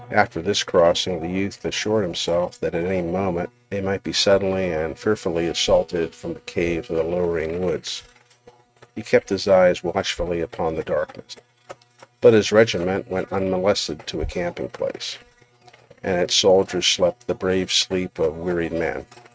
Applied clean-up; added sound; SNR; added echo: neural mask model RNNoise.